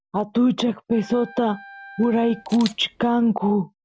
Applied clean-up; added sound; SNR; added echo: none; Camera + Wind instrument, woodwind instrument; 19 dB; none.